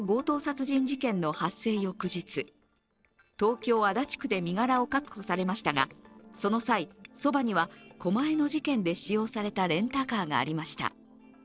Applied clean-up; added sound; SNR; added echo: neural separator model SepFormer DNS4.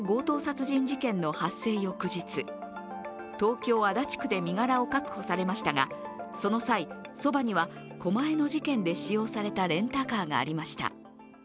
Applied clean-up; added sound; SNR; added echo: none; none; none; none.